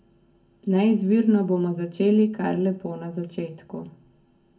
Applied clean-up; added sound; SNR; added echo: none; none; none; reverberation time 0.3 s.